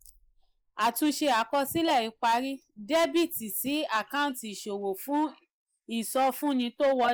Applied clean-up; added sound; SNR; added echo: neural mask model Resemble Enhance denoiser.